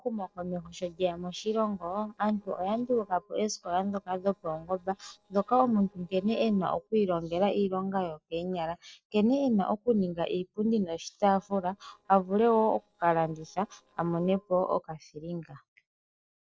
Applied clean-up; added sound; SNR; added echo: neural separator model SepFormer DNS4.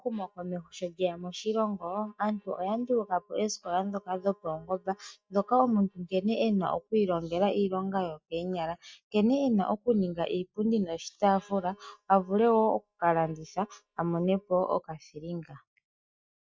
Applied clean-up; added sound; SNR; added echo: neural mask model DeepFilterNet 3.